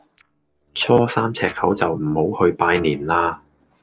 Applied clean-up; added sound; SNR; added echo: neural separator model SepFormer DNS4.